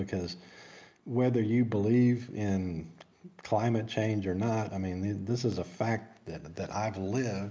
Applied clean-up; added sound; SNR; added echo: none; none; none; none.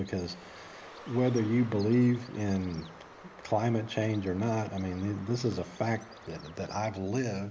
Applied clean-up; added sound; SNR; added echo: none; Bird; 19 dB; none.